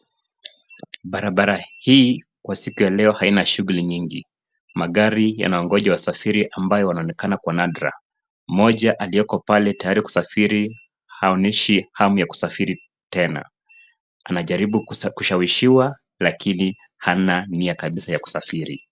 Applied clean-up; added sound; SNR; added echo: none; none; none; none.